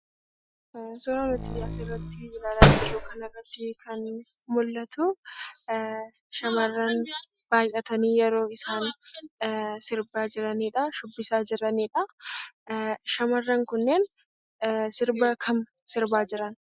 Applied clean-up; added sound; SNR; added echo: classical method Wiener filter.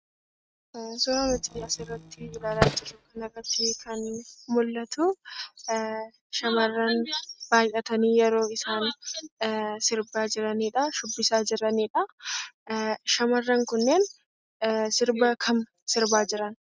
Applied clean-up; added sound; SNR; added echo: neural mask model RNNoise.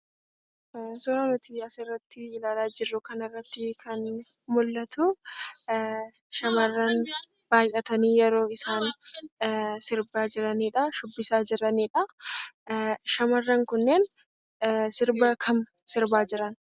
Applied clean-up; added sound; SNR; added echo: none; none; none; none.